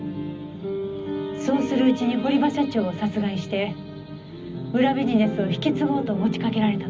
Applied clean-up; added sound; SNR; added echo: none; none; none; reverberation time 0.4 s.